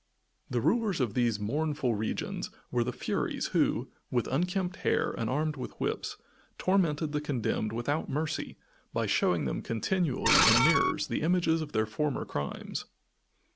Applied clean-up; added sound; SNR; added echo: none; Screech; -2 dB; none.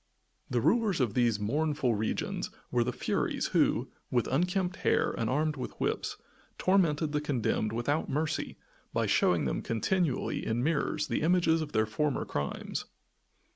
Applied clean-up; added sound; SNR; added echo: none; none; none; none.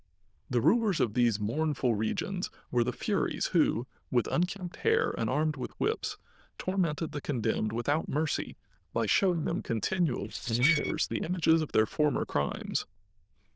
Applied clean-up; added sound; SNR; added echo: neural diffusion model UNIVERSE++.